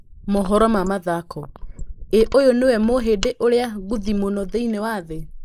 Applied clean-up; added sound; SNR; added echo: neural mask model Resemble Enhance denoiser.